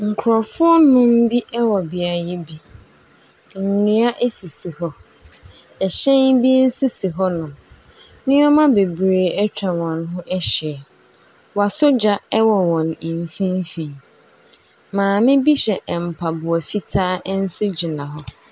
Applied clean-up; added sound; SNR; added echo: none; none; none; none.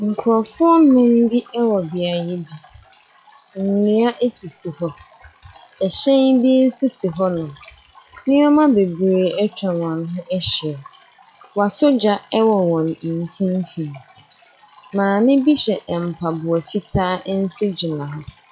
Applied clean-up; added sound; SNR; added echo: classical method log-MMSE.